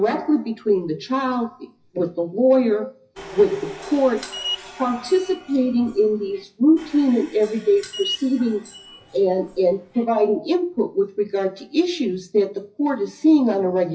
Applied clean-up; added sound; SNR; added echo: classical method WPE with log-MMSE.